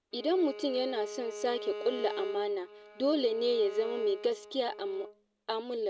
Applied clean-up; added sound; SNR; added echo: none; Bowed string instrument; 11 dB; none.